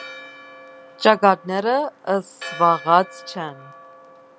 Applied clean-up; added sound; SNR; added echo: none; Church bell; 18 dB; none.